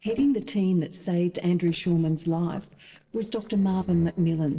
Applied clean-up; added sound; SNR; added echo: neural separator model SepFormer DNS4.